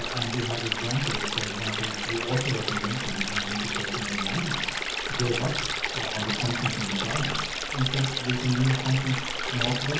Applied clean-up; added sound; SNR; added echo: none; Stream; 0 dB; reverberation time 0.7 s.